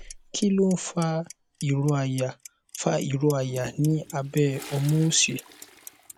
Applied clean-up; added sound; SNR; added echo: none; Toilet flush + Clock; 19 dB; none.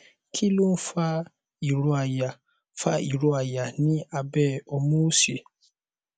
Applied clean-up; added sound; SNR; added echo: none; none; none; none.